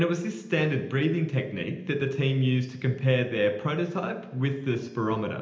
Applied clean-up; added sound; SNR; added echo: none; none; none; reverberation time 0.9 s.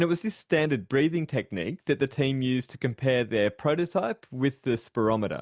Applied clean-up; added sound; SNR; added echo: none; none; none; none.